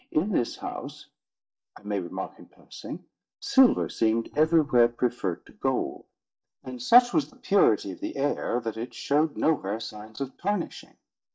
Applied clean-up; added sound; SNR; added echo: neural mask model DeepFilterNet 3.